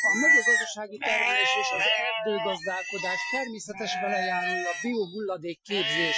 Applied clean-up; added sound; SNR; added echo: classical method Wiener filter.